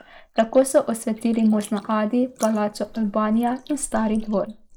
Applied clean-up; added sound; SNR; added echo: neural mask model Resemble Enhance denoiser.